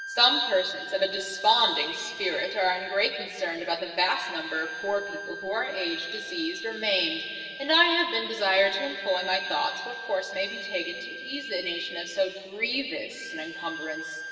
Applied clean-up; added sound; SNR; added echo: none; Bowed string instrument; 11 dB; reverberation time 2.4 s.